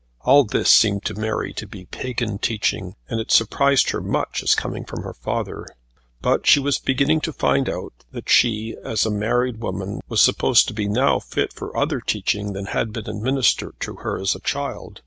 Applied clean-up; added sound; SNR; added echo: none; none; none; none.